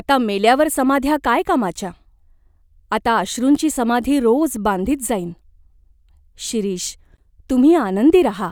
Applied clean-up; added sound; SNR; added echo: none; none; none; none.